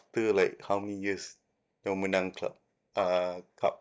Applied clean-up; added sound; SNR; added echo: neural mask model DeepFilterNet 3.